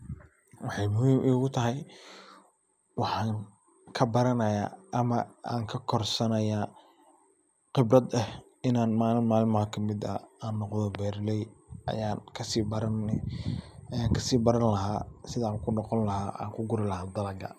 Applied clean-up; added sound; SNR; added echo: none; none; none; none.